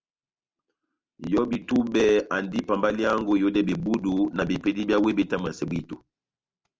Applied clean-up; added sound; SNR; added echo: none; none; none; none.